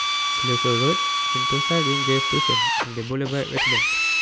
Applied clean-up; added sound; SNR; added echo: none; Drill; -4 dB; none.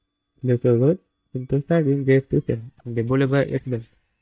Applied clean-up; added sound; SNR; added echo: neural mask model DeepFilterNet 3.